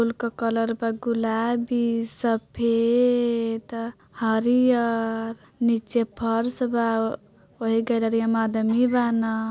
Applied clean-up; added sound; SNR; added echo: none; none; none; none.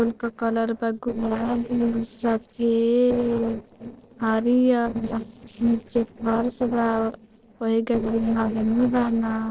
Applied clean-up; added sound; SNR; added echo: neural separator model SepFormer DNS4.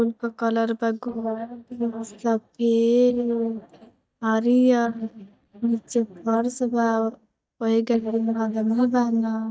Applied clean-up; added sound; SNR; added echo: neural mask model DeepFilterNet 3.